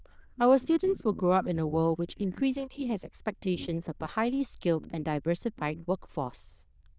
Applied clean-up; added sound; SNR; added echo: neural diffusion model UNIVERSE++.